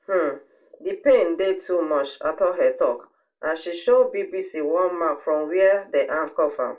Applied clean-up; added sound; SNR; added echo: none; none; none; reverberation time 0.2 s.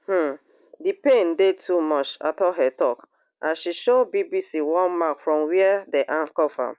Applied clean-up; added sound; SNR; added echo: none; none; none; none.